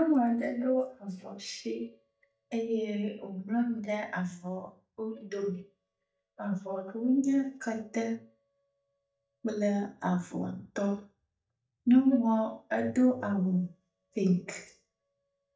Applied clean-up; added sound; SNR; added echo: neural mask model DeepFilterNet 3.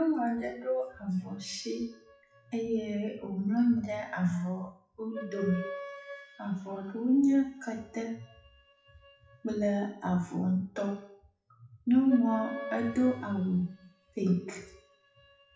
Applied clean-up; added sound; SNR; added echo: classical method WPE with log-MMSE.